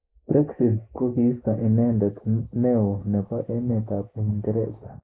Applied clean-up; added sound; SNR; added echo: neural mask model Resemble Enhance denoiser.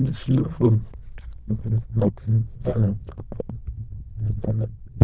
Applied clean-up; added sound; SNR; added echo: neural diffusion model UNIVERSE++.